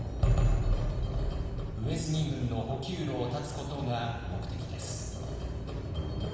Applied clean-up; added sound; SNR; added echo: none; none; none; reverberation time 1.3 s.